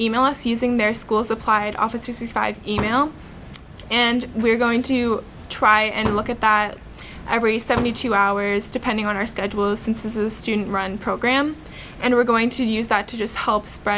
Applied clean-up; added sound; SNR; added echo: none; Fireworks; 11 dB; none.